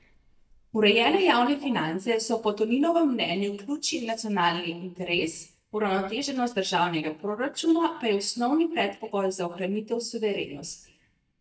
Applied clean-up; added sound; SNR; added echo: neural mask model DeepFilterNet 3.